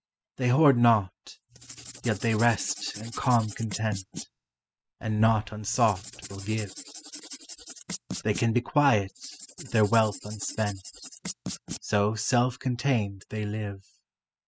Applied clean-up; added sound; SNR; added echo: classical method spectral subtraction.